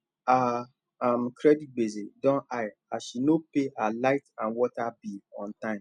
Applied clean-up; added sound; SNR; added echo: none; none; none; none.